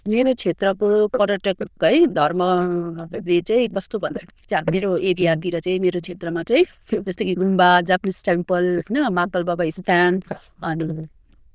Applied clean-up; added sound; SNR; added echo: neural diffusion model UNIVERSE++.